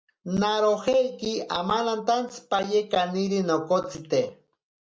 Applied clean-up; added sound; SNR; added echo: none; none; none; none.